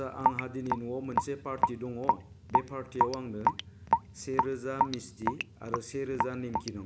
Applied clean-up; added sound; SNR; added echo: none; Raindrop / Drip; -5 dB; none.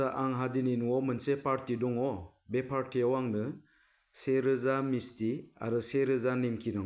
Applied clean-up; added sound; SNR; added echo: none; none; none; none.